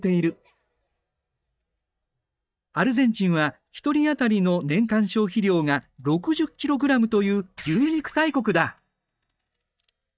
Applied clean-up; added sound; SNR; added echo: neural mask model DeepFilterNet 3.